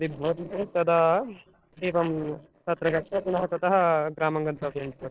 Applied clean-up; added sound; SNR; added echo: neural separator model SepFormer DNS4.